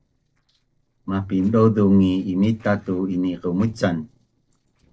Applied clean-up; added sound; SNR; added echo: neural separator model SepFormer DNS4.